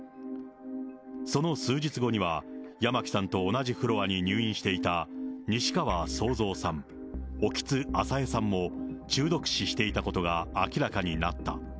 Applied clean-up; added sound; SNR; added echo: none; none; none; none.